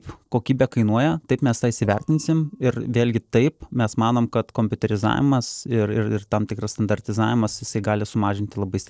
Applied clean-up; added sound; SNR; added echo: neural separator model SepFormer DNS4.